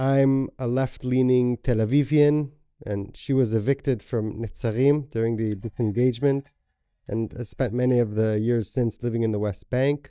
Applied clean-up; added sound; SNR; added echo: neural mask model DeepFilterNet 3.